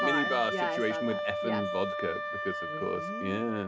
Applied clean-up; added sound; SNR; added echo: none; Wind instrument, woodwind instrument; 0 dB; reverberation time 0.3 s.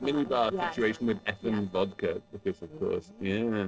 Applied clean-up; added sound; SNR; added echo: neural separator model SepFormer DNS4.